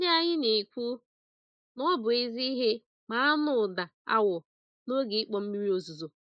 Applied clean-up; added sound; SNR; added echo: neural mask model Resemble Enhance denoiser.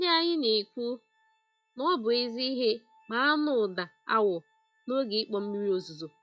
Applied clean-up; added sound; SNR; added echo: classical method log-MMSE.